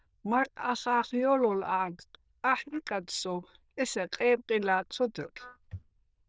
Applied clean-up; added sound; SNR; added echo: neural diffusion model UNIVERSE++.